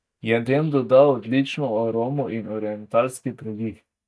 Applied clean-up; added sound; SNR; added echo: neural mask model DeepFilterNet 3.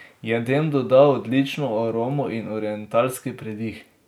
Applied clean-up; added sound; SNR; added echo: none; none; none; none.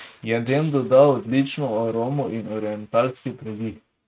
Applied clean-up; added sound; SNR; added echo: neural mask model RNNoise.